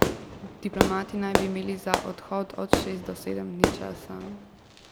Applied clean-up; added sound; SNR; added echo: none; Fireworks; -3 dB; none.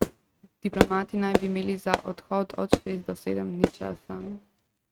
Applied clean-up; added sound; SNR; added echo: neural mask model RNNoise.